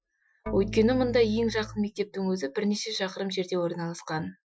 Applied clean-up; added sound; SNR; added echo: classical method Wiener filter.